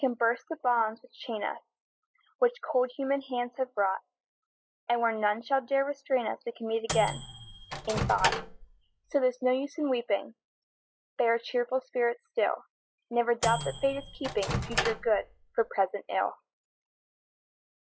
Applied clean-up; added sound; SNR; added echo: classical method log-MMSE.